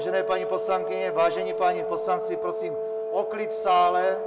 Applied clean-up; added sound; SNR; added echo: none; Wind instrument, woodwind instrument; 3 dB; reverberation time 0.6 s.